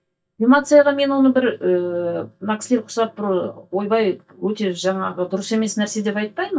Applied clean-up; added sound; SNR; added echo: neural mask model DeepFilterNet 3.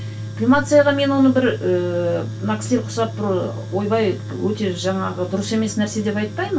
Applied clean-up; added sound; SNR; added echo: none; Tools; 10 dB; reverberation time 0.2 s.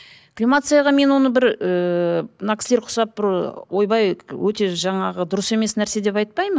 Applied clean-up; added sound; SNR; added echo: none; none; none; none.